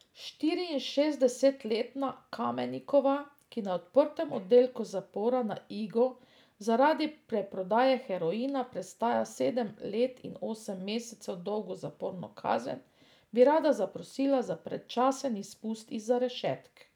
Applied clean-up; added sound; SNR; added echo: none; none; none; none.